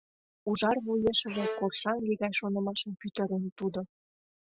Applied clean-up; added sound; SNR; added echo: classical method Wiener filter.